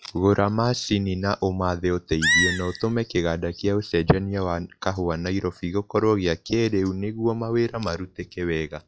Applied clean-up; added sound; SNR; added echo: classical method log-MMSE.